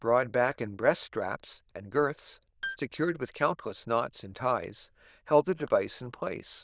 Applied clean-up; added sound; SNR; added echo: neural diffusion model UNIVERSE++.